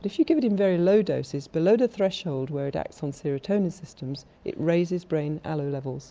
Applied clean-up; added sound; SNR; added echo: none; none; none; none.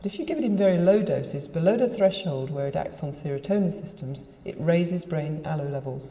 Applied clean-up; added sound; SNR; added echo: none; none; none; reverberation time 1.9 s.